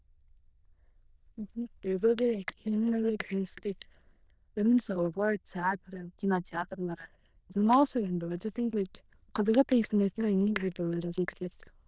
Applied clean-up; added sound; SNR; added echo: neural diffusion model UNIVERSE++.